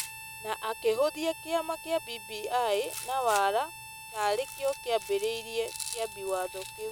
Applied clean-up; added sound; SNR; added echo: none; Harmonica + Rattle; 11 dB; none.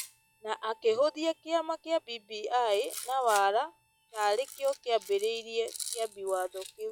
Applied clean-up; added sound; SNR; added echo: classical method log-MMSE.